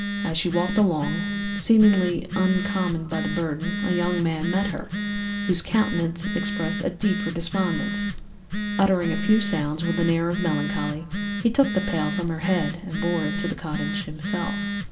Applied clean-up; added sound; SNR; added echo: none; Telephone; 4 dB; reverberation time 2.6 s.